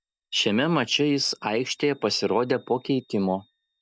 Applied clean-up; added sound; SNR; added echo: neural mask model DeepFilterNet 3.